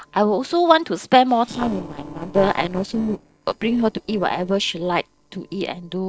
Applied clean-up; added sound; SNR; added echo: neural separator model SepFormer DNS4.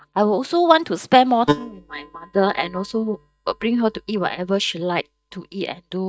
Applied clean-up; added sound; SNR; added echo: neural mask model DeepFilterNet 3.